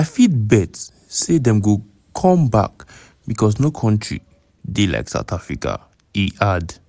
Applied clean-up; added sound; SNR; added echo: none; none; none; none.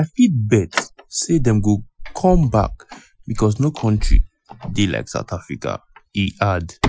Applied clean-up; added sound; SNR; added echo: classical method Wiener filter.